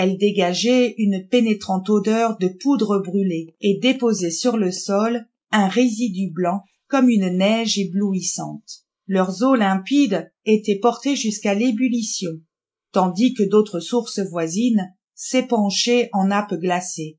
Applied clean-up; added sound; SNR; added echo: neural mask model Resemble Enhance denoiser.